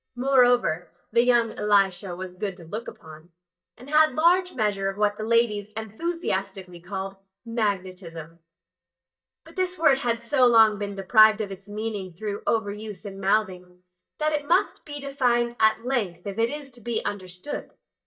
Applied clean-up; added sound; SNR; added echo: neural mask model DeepFilterNet 3.